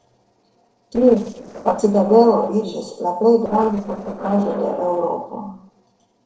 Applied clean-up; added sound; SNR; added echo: neural separator model SepFormer DNS4.